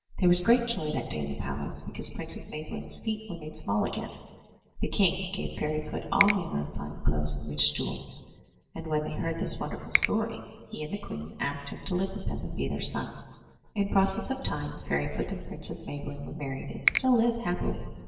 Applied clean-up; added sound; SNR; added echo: none; Finger snapping; 4 dB; reverberation time 1.3 s.